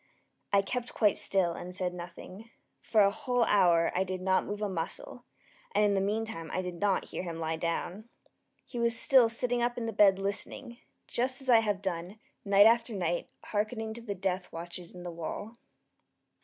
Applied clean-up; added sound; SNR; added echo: none; none; none; none.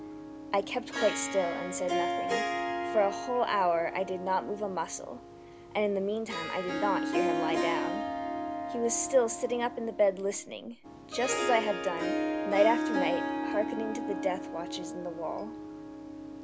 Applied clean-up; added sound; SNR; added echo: none; Harp; 3 dB; none.